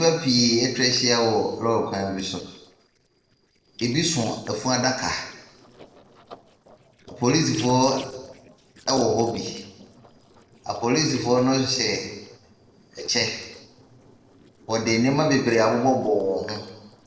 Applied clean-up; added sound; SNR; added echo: neural separator model SepFormer DNS4.